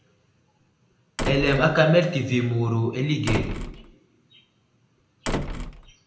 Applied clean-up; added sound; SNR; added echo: none; Slam; 8 dB; reverberation time 0.8 s.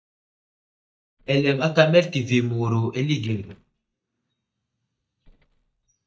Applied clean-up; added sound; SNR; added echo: neural mask model DeepFilterNet 3.